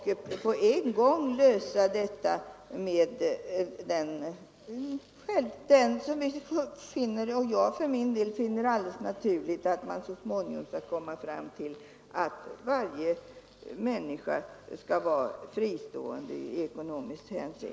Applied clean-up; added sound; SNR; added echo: none; none; none; none.